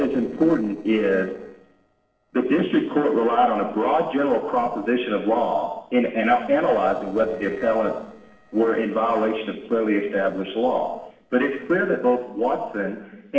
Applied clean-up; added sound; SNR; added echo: neural separator model SepFormer DNS4.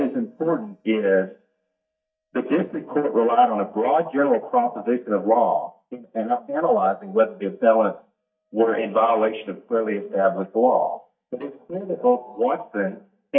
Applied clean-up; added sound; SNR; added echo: neural mask model DeepFilterNet 3.